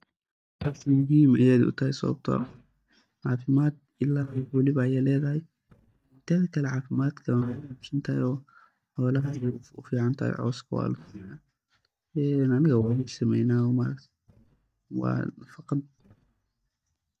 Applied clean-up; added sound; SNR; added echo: neural mask model DeepFilterNet 3.